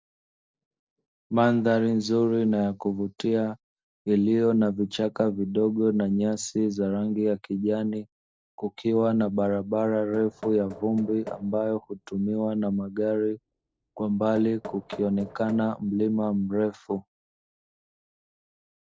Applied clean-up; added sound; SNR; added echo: neural separator model SepFormer DNS4.